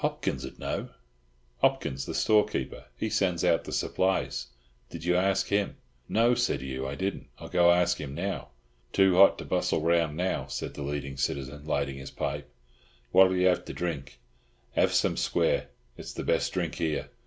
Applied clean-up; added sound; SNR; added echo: none; none; none; none.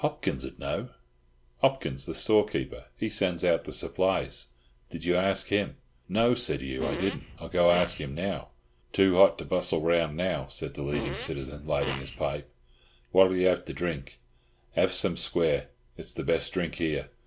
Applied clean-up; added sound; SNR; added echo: none; Fart; 9 dB; none.